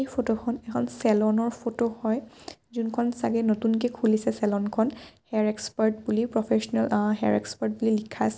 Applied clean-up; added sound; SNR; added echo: none; none; none; none.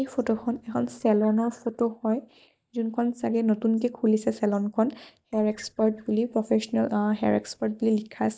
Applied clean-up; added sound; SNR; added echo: neural mask model DeepFilterNet 3.